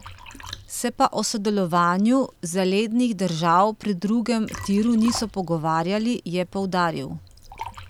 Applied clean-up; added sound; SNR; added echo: none; Liquid; 19 dB; none.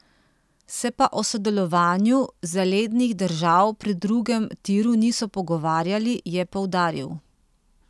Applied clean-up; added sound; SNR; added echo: none; none; none; none.